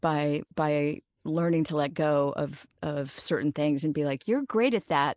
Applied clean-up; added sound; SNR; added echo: neural mask model Resemble Enhance denoiser.